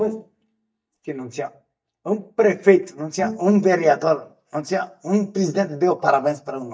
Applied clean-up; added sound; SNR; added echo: neural mask model DeepFilterNet 3.